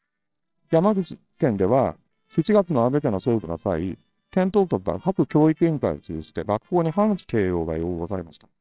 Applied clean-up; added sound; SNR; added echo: neural separator model SepFormer WHAMR!.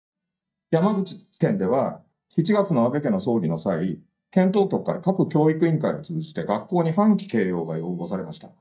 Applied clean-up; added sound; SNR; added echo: neural mask model DeepFilterNet 3.